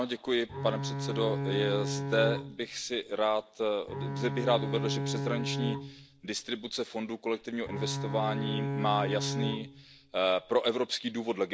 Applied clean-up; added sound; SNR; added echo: none; Bowed string instrument; 3 dB; none.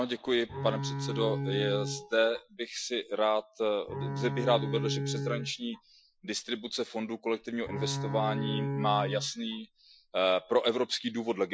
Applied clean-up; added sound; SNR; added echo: classical method Wiener filter.